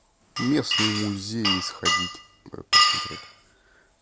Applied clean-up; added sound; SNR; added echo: none; Glass; -5 dB; none.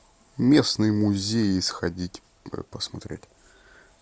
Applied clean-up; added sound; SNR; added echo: none; none; none; none.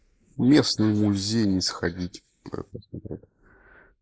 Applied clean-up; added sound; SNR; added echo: neural mask model Resemble Enhance denoiser.